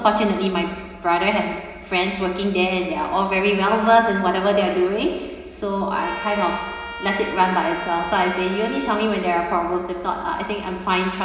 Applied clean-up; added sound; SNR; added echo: none; Trumpet; 12 dB; reverberation time 1.8 s.